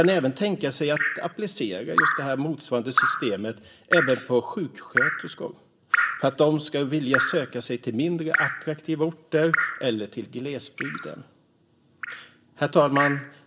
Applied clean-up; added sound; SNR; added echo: none; Drip; 3 dB; reverberation time 0.5 s.